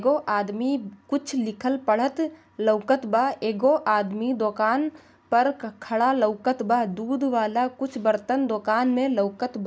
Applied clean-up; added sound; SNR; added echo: none; none; none; none.